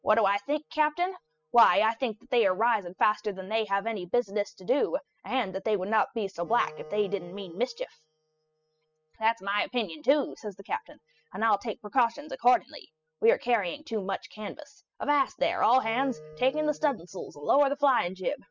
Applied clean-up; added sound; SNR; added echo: classical method spectral subtraction.